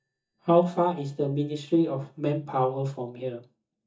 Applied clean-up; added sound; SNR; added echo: neural mask model DeepFilterNet 3.